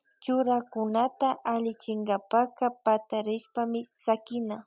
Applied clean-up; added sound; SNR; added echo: none; none; none; none.